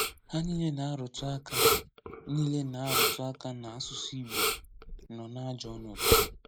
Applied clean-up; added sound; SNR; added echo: neural mask model Resemble Enhance denoiser.